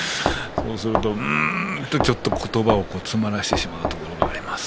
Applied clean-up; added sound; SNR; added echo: none; Knock; 2 dB; none.